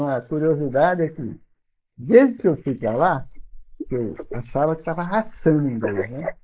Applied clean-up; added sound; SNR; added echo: neural mask model Resemble Enhance denoiser.